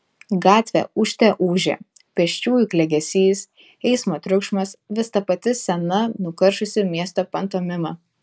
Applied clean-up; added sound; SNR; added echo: none; none; none; none.